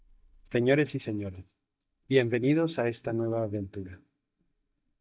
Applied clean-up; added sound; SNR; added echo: neural mask model DeepFilterNet 3.